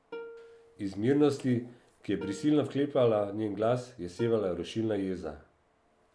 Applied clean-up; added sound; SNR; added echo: none; Plucked string instrument; 19 dB; none.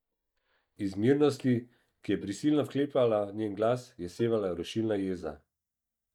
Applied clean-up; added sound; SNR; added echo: neural mask model DeepFilterNet 3.